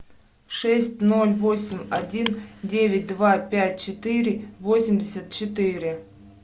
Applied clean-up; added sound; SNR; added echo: none; Car; 17 dB; none.